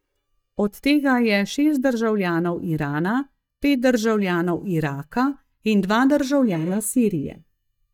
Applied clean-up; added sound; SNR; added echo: neural mask model DeepFilterNet 3.